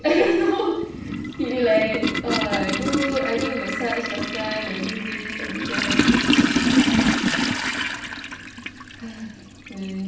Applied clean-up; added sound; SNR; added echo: none; Toilet flush; -2 dB; reverberation time 0.6 s.